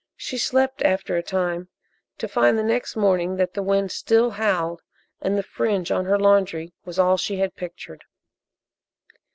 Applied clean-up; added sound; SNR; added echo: none; none; none; none.